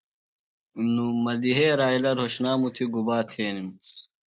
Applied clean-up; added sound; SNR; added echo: neural mask model Resemble Enhance denoiser.